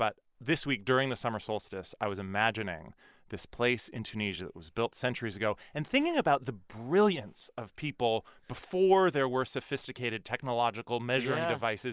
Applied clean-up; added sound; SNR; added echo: none; none; none; none.